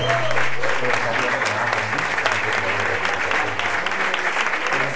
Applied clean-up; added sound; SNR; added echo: none; Applause; -3 dB; reverberation time 0.7 s.